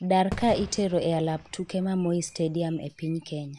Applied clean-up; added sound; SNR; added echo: none; Fireworks; 15 dB; none.